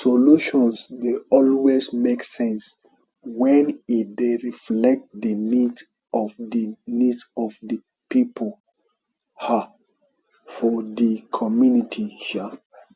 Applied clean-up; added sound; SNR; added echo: none; none; none; none.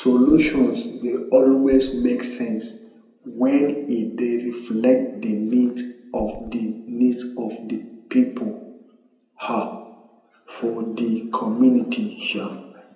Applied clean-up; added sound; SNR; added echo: none; Run; 18 dB; reverberation time 0.7 s.